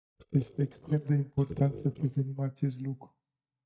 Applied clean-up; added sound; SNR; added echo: neural mask model DeepFilterNet 3.